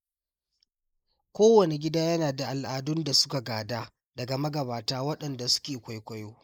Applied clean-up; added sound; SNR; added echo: neural mask model Resemble Enhance denoiser.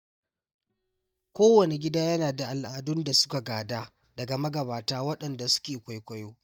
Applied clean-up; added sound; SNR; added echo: neural mask model DeepFilterNet 3.